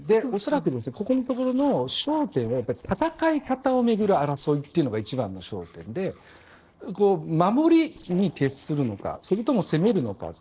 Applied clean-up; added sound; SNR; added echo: neural separator model SepFormer DNS4.